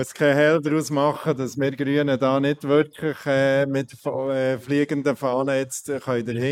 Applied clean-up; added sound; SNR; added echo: neural mask model Resemble Enhance denoiser.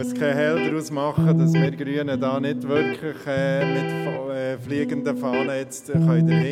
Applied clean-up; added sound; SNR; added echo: none; Electric guitar; -2 dB; none.